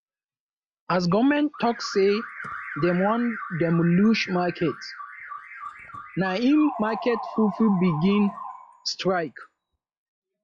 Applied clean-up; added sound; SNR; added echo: classical method log-MMSE.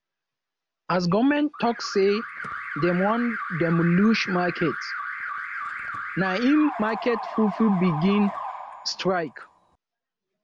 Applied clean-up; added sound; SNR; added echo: none; Alarm; 9 dB; none.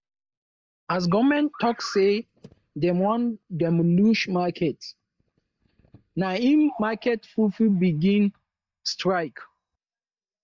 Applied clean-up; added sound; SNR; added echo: neural mask model DeepFilterNet 3.